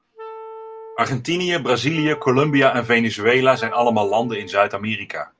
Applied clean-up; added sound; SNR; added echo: none; Wind instrument, woodwind instrument; 18 dB; none.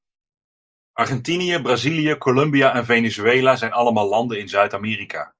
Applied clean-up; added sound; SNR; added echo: neural mask model Resemble Enhance denoiser.